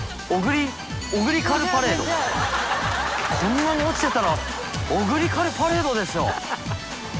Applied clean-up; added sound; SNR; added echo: none; Stream; 20 dB; none.